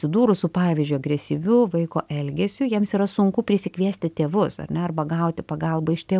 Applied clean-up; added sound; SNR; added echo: none; none; none; none.